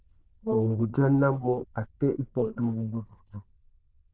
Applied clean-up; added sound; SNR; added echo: neural diffusion model UNIVERSE++.